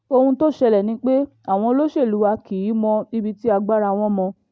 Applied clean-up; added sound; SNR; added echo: none; none; none; none.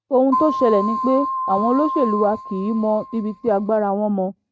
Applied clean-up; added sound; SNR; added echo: neural mask model RNNoise.